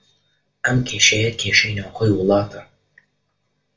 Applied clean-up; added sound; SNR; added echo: none; none; none; reverberation time 0.2 s.